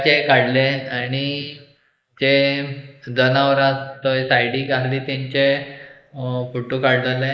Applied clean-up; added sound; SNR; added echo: neural mask model Resemble Enhance denoiser.